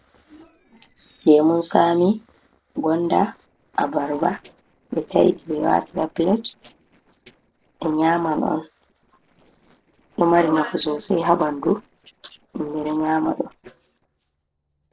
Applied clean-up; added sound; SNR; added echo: neural separator model SepFormer DNS4.